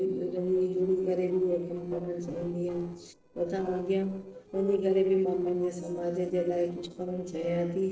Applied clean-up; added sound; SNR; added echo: neural separator model SepFormer DNS4.